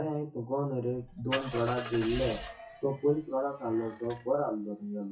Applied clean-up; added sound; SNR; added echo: classical method WPE with log-MMSE.